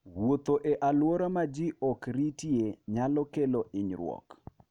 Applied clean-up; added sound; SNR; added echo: none; none; none; none.